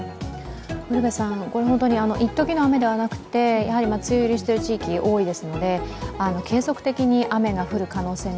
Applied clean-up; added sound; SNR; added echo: none; none; none; none.